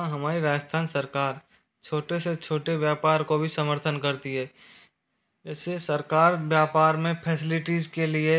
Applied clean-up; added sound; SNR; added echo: none; none; none; none.